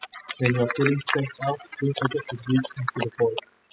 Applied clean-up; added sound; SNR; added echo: classical method spectral subtraction.